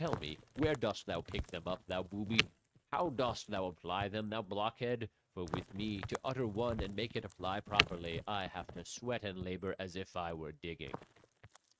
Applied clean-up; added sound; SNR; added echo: neural mask model RNNoise.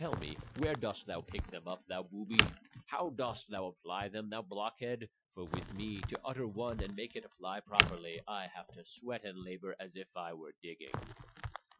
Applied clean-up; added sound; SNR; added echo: classical method Wiener filter.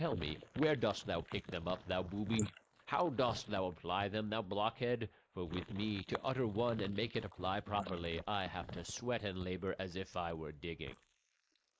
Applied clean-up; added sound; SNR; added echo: neural mask model Resemble Enhance denoiser.